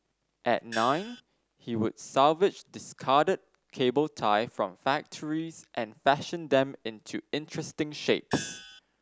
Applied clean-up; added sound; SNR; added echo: none; Gong; 11 dB; none.